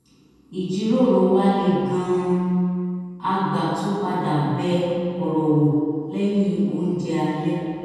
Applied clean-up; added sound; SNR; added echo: none; none; none; reverberation time 2.1 s.